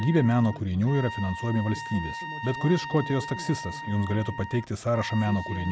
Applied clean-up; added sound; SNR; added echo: none; Trumpet; 11 dB; none.